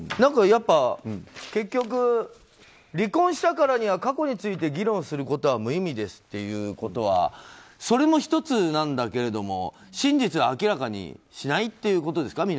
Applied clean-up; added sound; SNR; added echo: none; none; none; none.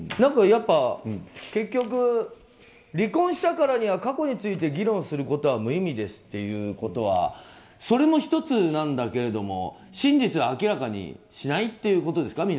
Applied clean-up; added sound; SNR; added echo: none; none; none; reverberation time 1.6 s.